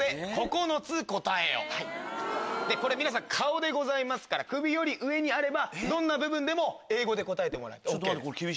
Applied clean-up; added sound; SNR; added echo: none; Whoosh, swoosh, swish; 15 dB; none.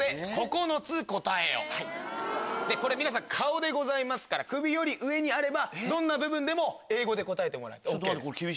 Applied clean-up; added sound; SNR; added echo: none; none; none; none.